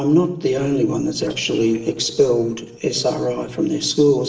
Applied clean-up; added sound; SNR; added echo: neural separator model SepFormer DNS4.